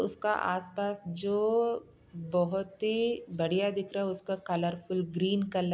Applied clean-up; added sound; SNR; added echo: none; none; none; none.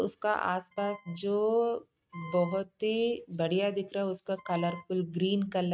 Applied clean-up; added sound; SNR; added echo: neural mask model RNNoise.